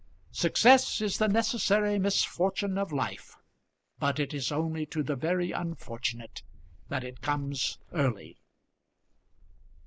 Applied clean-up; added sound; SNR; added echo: neural mask model Resemble Enhance denoiser.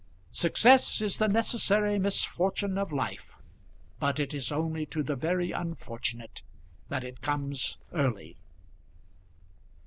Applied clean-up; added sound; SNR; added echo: none; Purr; 16 dB; none.